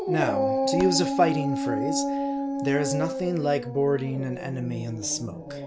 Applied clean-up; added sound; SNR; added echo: none; Dog; 1 dB; none.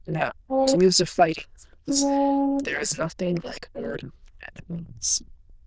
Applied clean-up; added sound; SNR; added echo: neural diffusion model UNIVERSE++.